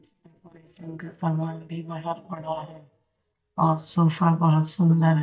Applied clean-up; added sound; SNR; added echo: neural mask model DeepFilterNet 3.